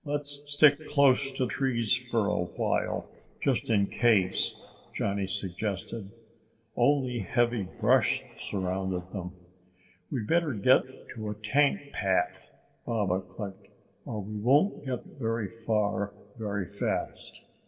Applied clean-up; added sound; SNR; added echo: neural separator model SepFormer DNS4.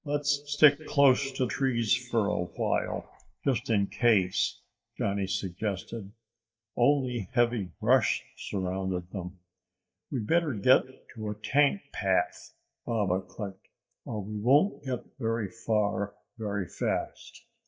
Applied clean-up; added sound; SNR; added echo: neural mask model DeepFilterNet 3.